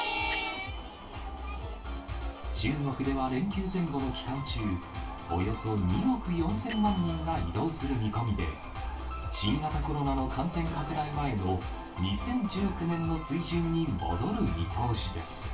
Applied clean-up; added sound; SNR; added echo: none; Bell; 16 dB; reverberation time 0.3 s.